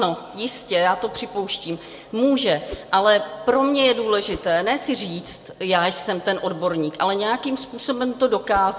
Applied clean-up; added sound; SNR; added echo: none; Whoosh, swoosh, swish; 15 dB; reverberation time 0.9 s.